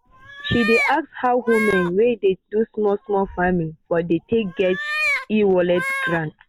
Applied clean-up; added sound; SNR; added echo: none; Meow; 8 dB; none.